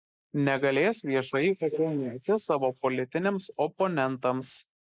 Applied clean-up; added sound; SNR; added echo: neural mask model Resemble Enhance denoiser.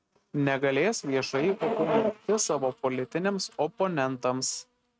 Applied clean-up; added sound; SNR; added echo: neural mask model RNNoise.